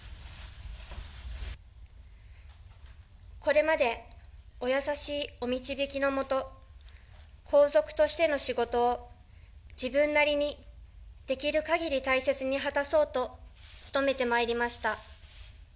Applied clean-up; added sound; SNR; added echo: none; none; none; none.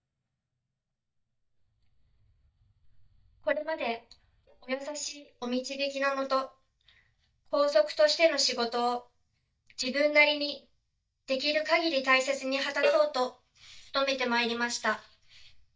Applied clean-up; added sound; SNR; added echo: neural mask model DeepFilterNet 3.